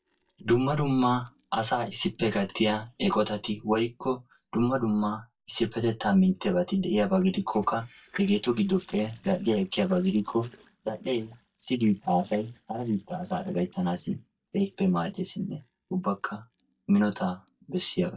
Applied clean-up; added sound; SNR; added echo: neural mask model DeepFilterNet 3.